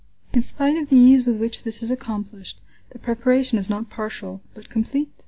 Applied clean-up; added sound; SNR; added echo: none; none; none; none.